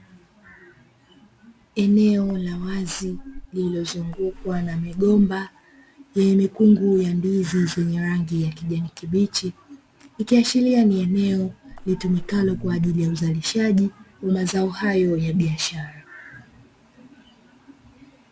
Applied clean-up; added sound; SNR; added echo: none; Water / Splash, splatter; 14 dB; none.